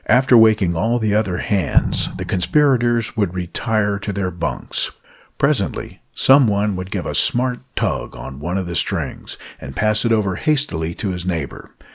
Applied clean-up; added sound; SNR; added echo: none; Explosion; 4 dB; none.